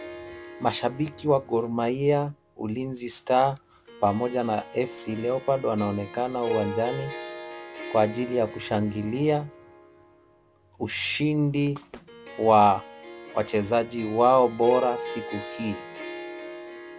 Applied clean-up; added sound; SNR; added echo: none; Harp; 13 dB; none.